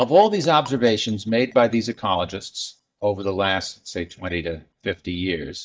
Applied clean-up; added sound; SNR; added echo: neural mask model DeepFilterNet 3.